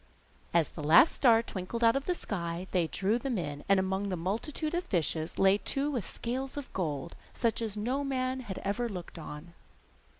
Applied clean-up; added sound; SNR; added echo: none; none; none; none.